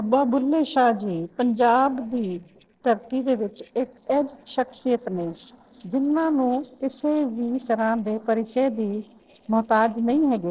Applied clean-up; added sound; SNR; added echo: neural separator model SepFormer DNS4.